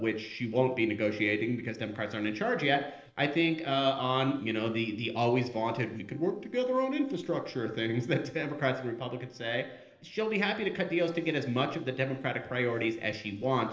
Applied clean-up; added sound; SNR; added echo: neural separator model SepFormer DNS4.